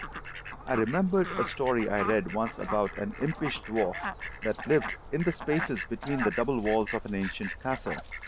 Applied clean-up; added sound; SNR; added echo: none; Fowl; 8 dB; none.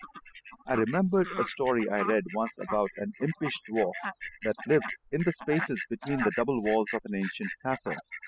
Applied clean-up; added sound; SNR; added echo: classical method spectral subtraction.